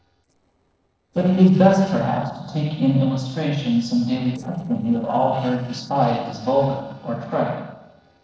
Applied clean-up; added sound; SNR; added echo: neural separator model SepFormer DNS4.